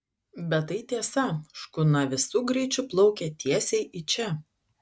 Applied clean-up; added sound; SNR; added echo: none; none; none; none.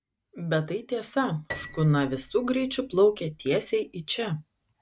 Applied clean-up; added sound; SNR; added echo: none; Piano; 18 dB; none.